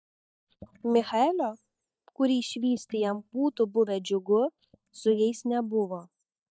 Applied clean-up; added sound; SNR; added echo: neural mask model DeepFilterNet 3.